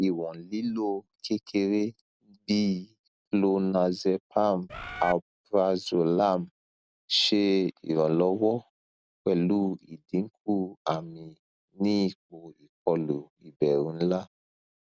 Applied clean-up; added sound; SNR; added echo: none; Bird; 8 dB; none.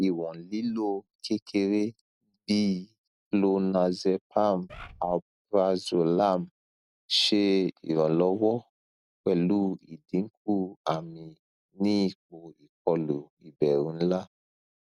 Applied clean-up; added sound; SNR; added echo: neural mask model DeepFilterNet 3.